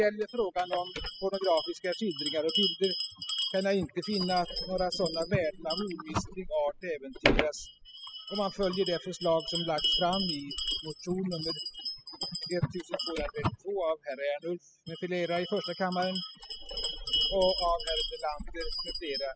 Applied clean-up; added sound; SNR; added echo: classical method spectral subtraction.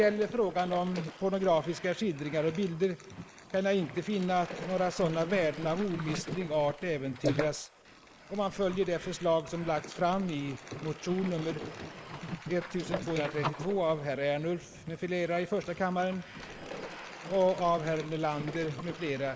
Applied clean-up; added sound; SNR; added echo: neural mask model Resemble Enhance denoiser.